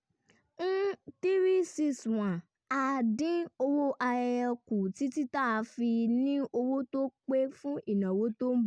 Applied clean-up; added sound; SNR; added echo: none; none; none; none.